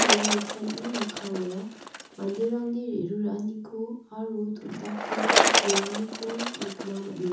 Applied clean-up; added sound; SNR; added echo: none; Bicycle; -2 dB; reverberation time 0.6 s.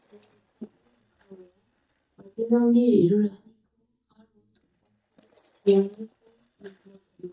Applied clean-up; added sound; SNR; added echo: neural mask model DeepFilterNet 3.